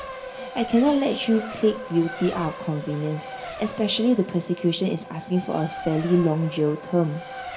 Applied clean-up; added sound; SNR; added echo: none; Race car, auto racing; 12 dB; reverberation time 0.7 s.